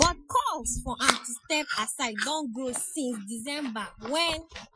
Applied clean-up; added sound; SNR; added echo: classical method Wiener filter.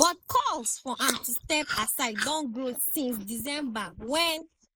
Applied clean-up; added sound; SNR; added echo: neural mask model Resemble Enhance denoiser.